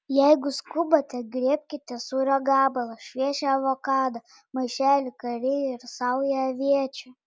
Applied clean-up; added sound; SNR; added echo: none; none; none; none.